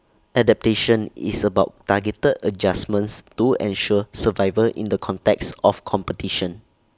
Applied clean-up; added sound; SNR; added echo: none; none; none; none.